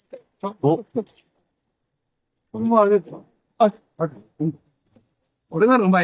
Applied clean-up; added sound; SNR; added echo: neural mask model DeepFilterNet 3.